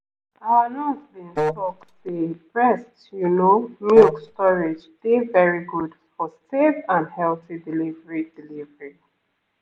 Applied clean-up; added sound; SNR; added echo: none; Wind instrument, woodwind instrument; 5 dB; none.